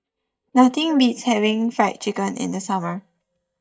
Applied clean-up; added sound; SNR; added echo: neural mask model DeepFilterNet 3.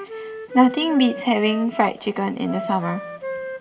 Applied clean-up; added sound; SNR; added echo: none; Wind instrument, woodwind instrument; 11 dB; reverberation time 0.4 s.